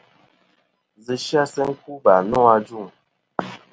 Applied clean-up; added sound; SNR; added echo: none; none; none; none.